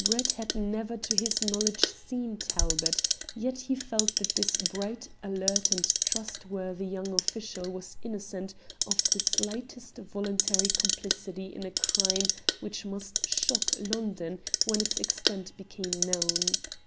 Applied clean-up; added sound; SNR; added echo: none; Clock; -3 dB; none.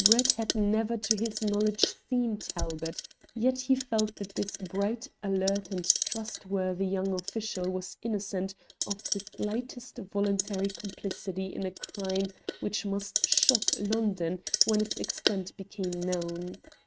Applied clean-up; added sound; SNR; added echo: neural mask model RNNoise.